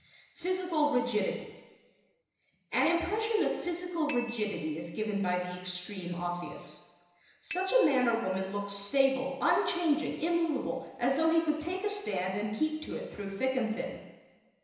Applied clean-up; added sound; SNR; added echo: none; Bicycle bell; 18 dB; reverberation time 1.0 s.